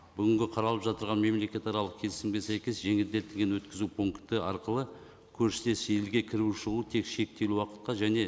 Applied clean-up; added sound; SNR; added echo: none; none; none; none.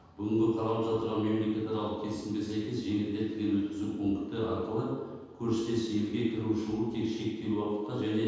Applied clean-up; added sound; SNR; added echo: none; none; none; reverberation time 1.2 s.